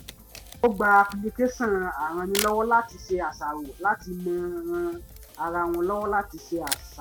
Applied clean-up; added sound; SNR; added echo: none; Camera + Drum kit; 14 dB; none.